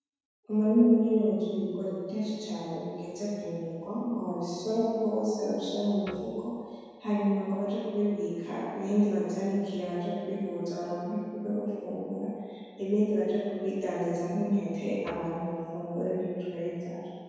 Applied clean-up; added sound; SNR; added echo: none; Guitar; 19 dB; reverberation time 1.8 s.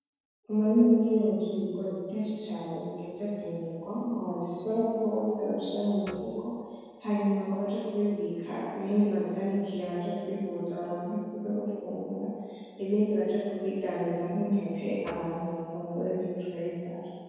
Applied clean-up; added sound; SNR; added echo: neural separator model SepFormer DNS4.